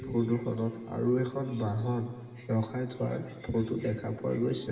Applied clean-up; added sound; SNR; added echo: none; none; none; reverberation time 2.3 s.